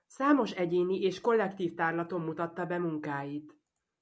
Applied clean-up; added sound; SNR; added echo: none; none; none; none.